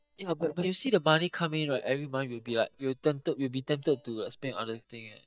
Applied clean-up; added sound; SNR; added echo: neural mask model DeepFilterNet 3.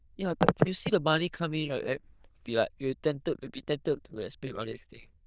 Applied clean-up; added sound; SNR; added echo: neural diffusion model UNIVERSE++.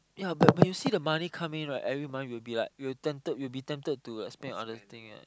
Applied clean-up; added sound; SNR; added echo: none; none; none; none.